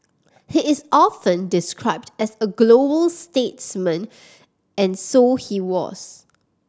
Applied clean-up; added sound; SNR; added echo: none; none; none; none.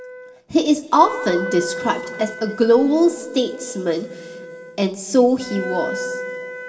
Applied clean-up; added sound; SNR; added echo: none; Wind instrument, woodwind instrument; 11 dB; reverberation time 2.6 s.